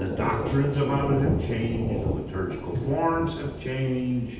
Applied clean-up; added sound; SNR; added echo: none; Thunder; 3 dB; reverberation time 0.8 s.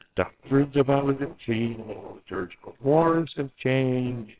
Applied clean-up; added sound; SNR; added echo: neural separator model SepFormer WHAMR!.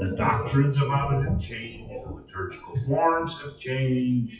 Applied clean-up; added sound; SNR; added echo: classical method WPE with log-MMSE.